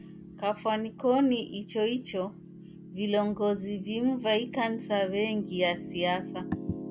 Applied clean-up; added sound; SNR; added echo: none; Piano; 13 dB; none.